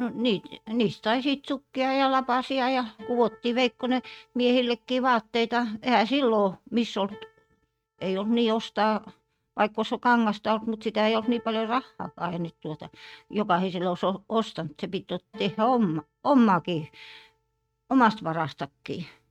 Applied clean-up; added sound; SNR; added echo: neural mask model RNNoise.